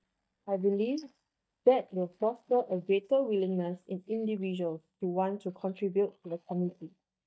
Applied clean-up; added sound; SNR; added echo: neural mask model DeepFilterNet 3.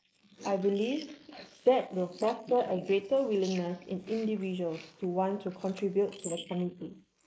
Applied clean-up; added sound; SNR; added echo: neural mask model Resemble Enhance denoiser.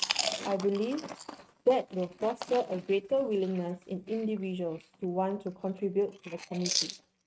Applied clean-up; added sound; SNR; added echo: neural mask model RNNoise.